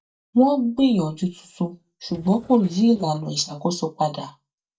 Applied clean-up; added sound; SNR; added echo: neural mask model DeepFilterNet 3.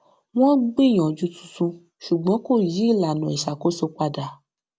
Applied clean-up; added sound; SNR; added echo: none; none; none; none.